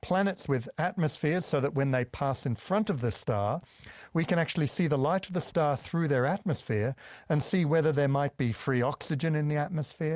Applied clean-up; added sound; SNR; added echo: none; none; none; none.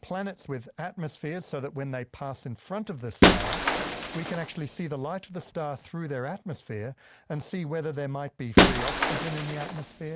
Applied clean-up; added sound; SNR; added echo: none; Shatter; -5 dB; none.